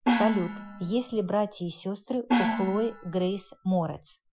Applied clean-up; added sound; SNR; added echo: classical method Wiener filter.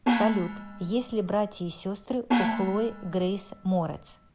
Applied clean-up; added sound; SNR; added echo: none; Gong; 2 dB; none.